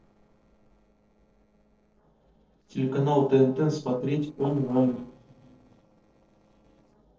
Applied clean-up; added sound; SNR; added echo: neural separator model SepFormer DNS4.